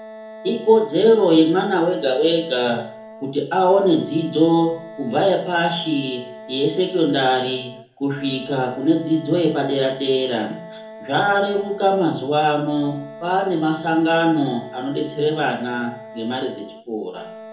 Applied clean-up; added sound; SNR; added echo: none; Wind instrument, woodwind instrument; 17 dB; reverberation time 0.6 s.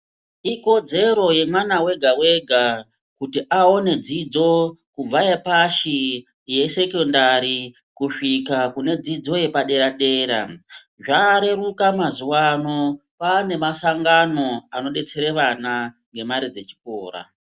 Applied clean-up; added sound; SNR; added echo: none; none; none; none.